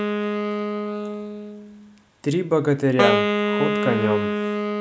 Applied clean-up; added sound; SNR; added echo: none; Wind instrument, woodwind instrument; -1 dB; none.